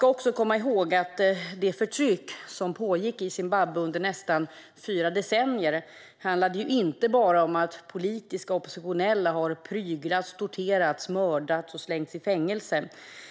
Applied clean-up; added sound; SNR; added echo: none; none; none; none.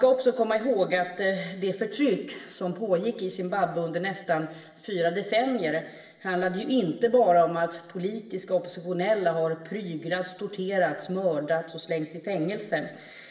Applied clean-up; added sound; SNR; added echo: none; none; none; reverberation time 0.9 s.